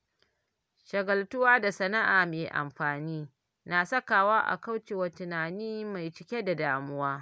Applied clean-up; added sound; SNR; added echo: none; none; none; none.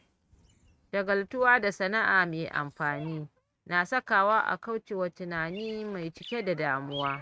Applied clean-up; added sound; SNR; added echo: neural mask model RNNoise.